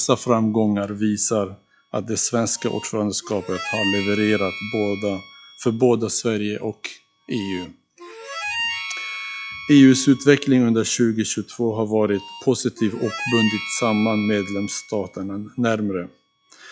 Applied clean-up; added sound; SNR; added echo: classical method log-MMSE.